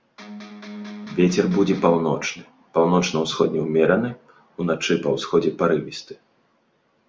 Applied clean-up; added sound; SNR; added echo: none; Electric guitar; 13 dB; none.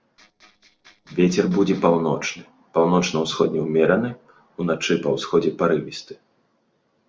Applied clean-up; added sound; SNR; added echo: neural separator model SepFormer DNS4.